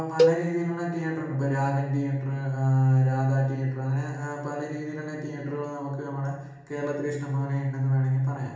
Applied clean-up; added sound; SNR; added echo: none; Cowbell; 1 dB; reverberation time 1.0 s.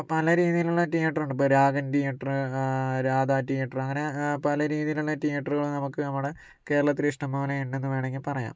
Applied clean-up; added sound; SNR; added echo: none; none; none; none.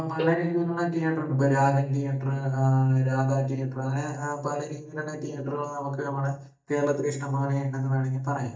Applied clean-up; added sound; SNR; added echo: neural mask model DeepFilterNet 3.